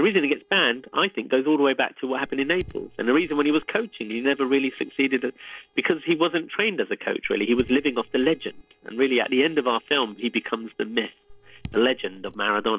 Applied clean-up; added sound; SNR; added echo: neural separator model SepFormer DNS4.